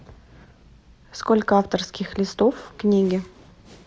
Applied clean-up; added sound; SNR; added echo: none; none; none; none.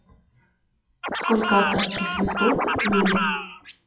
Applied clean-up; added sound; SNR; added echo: classical method WPE with log-MMSE.